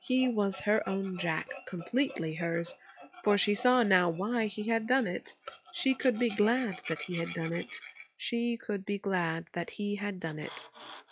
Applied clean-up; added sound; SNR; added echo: classical method log-MMSE.